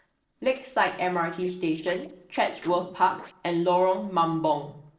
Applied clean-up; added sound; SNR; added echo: neural separator model SepFormer DNS4.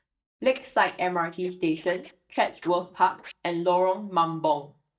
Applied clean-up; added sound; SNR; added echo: neural mask model DeepFilterNet 3.